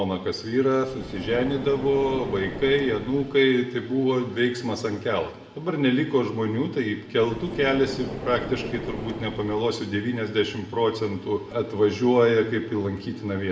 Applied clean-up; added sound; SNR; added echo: none; Car; 10 dB; reverberation time 0.8 s.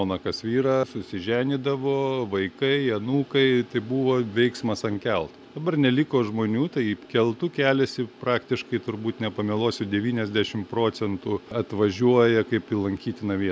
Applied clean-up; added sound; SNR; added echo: none; none; none; none.